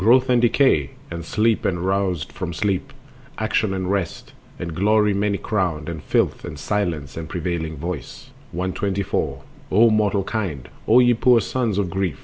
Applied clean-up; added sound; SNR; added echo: none; none; none; none.